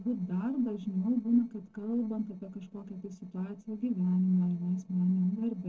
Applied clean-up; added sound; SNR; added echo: neural separator model SepFormer DNS4.